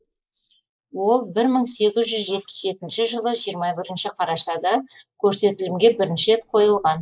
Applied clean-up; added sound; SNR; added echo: neural mask model Resemble Enhance denoiser.